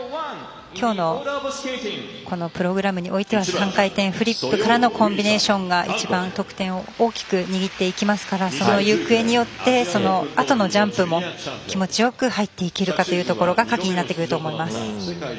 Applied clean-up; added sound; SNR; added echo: none; none; none; none.